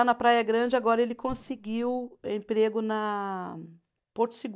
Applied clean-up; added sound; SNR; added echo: neural mask model DeepFilterNet 3.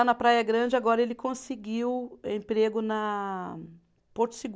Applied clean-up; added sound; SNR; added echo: none; none; none; none.